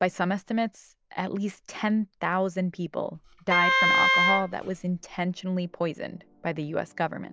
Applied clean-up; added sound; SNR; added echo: none; Wind instrument, woodwind instrument; -5 dB; none.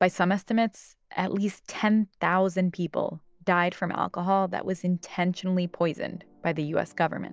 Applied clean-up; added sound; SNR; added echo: none; none; none; none.